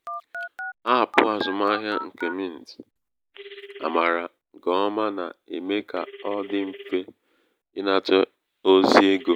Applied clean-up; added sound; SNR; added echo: none; Telephone; 15 dB; none.